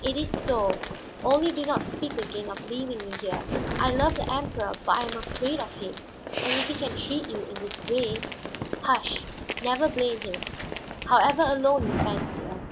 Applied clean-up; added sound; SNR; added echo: none; Fireworks; 5 dB; none.